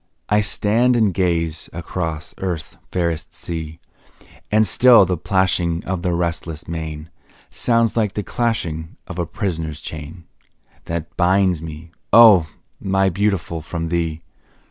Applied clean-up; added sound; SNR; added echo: none; none; none; none.